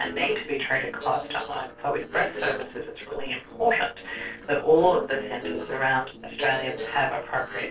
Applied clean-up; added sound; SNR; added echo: neural separator model SepFormer DNS4.